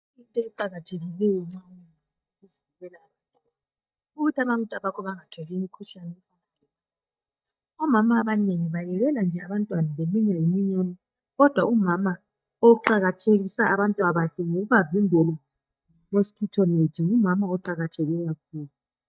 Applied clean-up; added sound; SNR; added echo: neural mask model DeepFilterNet 3.